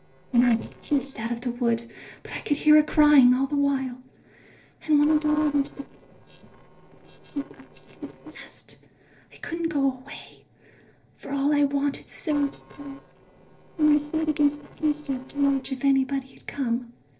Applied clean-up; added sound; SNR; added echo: neural separator model SepFormer DNS4.